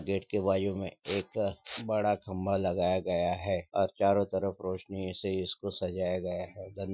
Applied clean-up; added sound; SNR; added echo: classical method Wiener filter.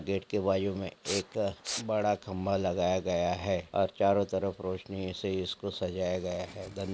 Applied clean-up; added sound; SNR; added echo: none; Respiratory sounds; 7 dB; none.